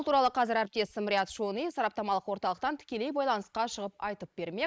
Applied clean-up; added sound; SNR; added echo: neural mask model Resemble Enhance denoiser.